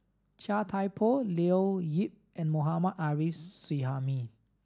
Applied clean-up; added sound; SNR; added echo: none; none; none; none.